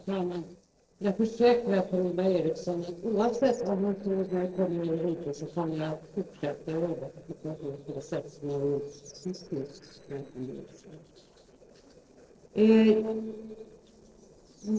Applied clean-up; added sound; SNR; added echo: neural separator model SepFormer DNS4.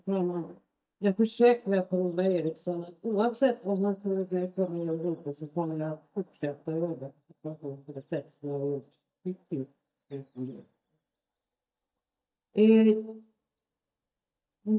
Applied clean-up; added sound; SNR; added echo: neural mask model DeepFilterNet 3.